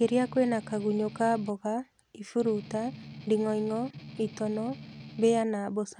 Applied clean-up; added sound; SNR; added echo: none; Strum; 15 dB; none.